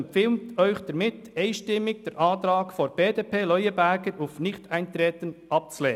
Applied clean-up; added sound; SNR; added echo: none; none; none; none.